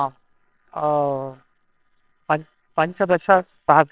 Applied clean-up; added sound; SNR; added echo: neural separator model SepFormer WHAMR!.